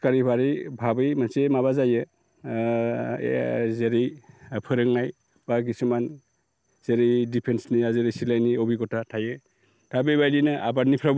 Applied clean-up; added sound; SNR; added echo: none; none; none; none.